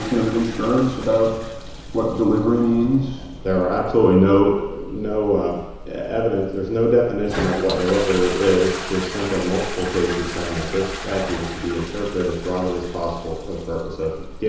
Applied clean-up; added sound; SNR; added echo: none; Toilet flush; 11 dB; reverberation time 1.0 s.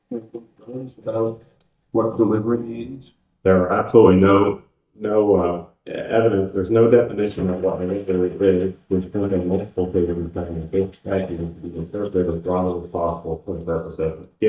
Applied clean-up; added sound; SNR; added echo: neural mask model DeepFilterNet 3.